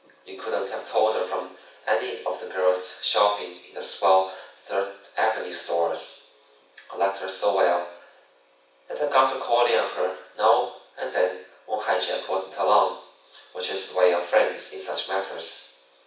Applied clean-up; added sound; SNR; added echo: none; none; none; reverberation time 0.6 s.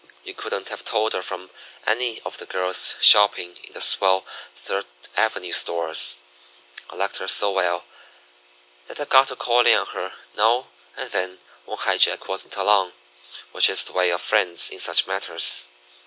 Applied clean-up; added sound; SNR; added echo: none; none; none; none.